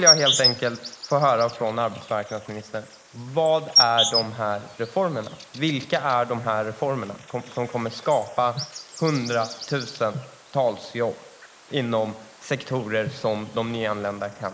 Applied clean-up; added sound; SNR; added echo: neural mask model Resemble Enhance denoiser.